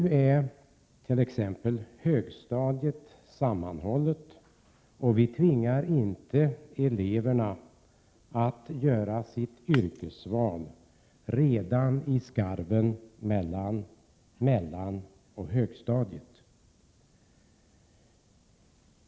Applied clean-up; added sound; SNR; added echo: none; Shatter; 15 dB; none.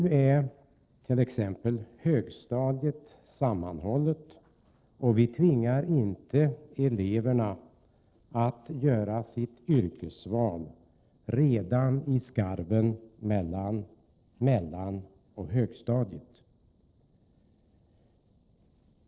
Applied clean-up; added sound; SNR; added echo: neural separator model SepFormer DNS4.